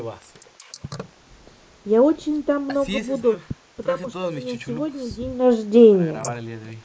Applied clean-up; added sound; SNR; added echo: neural mask model Resemble Enhance denoiser.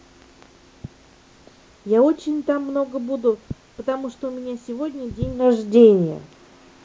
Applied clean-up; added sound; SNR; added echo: none; none; none; none.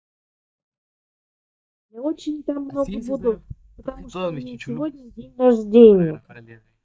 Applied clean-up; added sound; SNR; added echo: neural mask model DeepFilterNet 3.